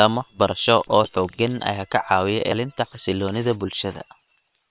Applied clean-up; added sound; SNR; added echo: neural separator model SepFormer WHAM!.